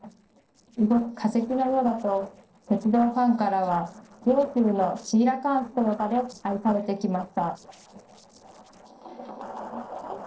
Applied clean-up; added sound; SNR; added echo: neural separator model SepFormer DNS4.